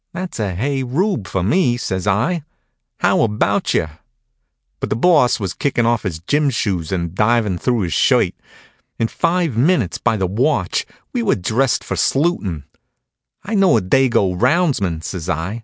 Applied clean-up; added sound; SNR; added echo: none; none; none; none.